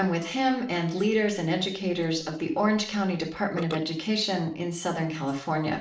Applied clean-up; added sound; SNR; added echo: neural separator model SepFormer DNS4.